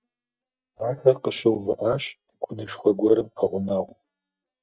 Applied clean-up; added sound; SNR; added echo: neural mask model DeepFilterNet 3.